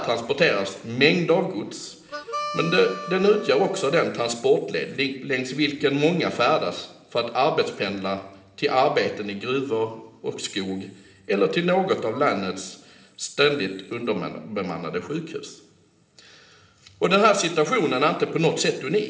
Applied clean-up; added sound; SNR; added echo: none; Harmonica; 10 dB; reverberation time 1.7 s.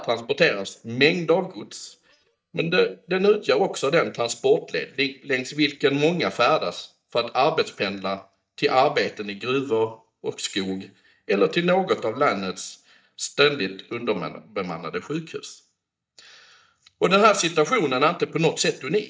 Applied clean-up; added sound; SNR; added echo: neural mask model DeepFilterNet 3.